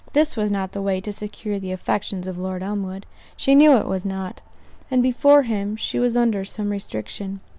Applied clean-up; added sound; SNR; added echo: none; none; none; none.